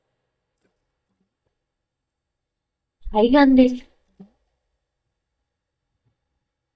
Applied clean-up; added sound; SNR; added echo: neural mask model DeepFilterNet 3.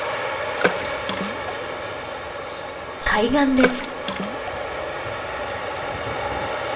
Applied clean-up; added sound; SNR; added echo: none; Water / Splash, splatter; 6 dB; reverberation time 0.6 s.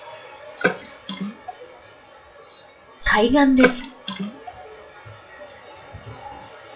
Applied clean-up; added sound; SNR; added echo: classical method WPE with log-MMSE.